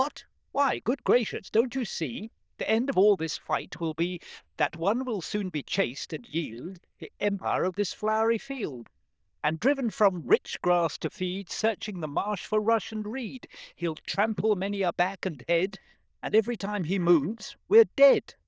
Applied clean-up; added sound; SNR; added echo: neural diffusion model UNIVERSE++.